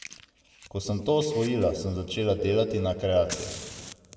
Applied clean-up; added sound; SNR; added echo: none; Fire; 17 dB; reverberation time 1.5 s.